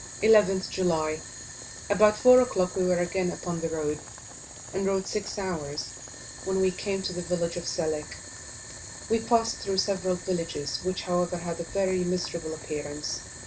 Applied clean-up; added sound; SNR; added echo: none; Boiling; 13 dB; none.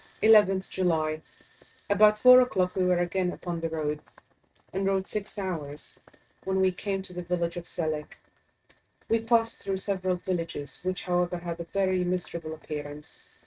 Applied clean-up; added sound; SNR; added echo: neural mask model RNNoise.